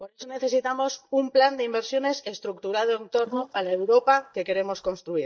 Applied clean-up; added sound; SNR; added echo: neural mask model DeepFilterNet 3.